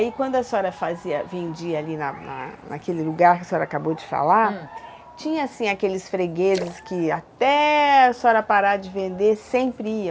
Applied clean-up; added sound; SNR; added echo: none; Splash, splatter; 19 dB; none.